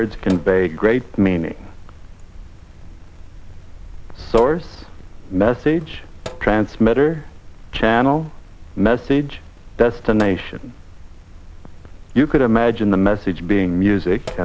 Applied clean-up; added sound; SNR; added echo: none; Sink (filling or washing); 16 dB; none.